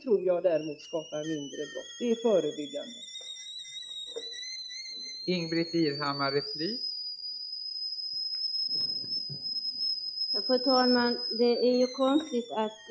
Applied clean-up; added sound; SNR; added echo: classical method log-MMSE.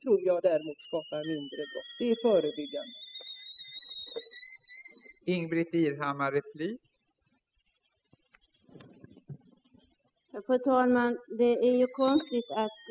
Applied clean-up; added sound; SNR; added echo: classical method spectral subtraction.